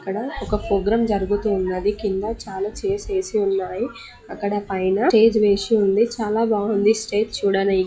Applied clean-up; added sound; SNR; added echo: classical method log-MMSE.